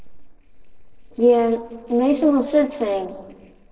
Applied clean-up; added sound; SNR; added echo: neural separator model SepFormer DNS4.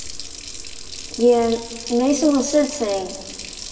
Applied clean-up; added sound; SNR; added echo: none; Water tap, faucet; 14 dB; reverberation time 1.2 s.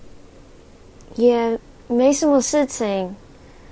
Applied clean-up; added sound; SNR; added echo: none; none; none; none.